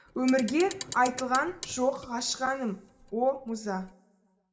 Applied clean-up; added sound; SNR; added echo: none; Clock; 15 dB; reverberation time 0.6 s.